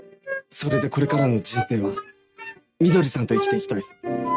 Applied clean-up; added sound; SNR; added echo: neural mask model RNNoise.